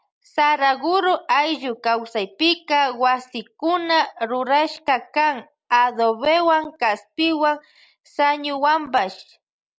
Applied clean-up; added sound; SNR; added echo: none; none; none; none.